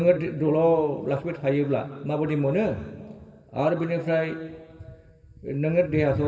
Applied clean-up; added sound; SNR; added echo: none; none; none; reverberation time 1.8 s.